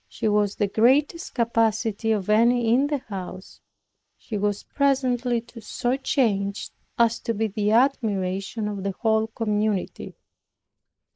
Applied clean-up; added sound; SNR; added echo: neural mask model Resemble Enhance denoiser.